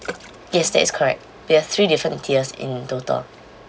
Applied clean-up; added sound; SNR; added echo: none; Water / Splash, splatter; 19 dB; none.